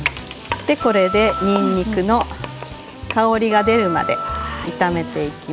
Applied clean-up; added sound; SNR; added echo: none; Wind instrument, woodwind instrument; 9 dB; none.